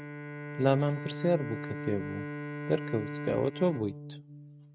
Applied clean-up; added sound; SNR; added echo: neural mask model RNNoise.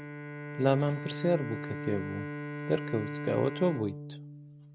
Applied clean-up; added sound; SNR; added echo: none; Bowed string instrument; 7 dB; none.